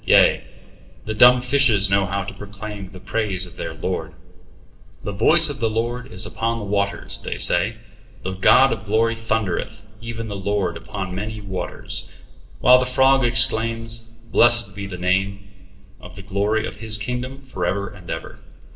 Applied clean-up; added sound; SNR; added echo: none; none; none; reverberation time 1.3 s.